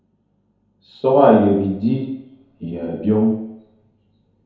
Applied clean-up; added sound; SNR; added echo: none; none; none; reverberation time 0.9 s.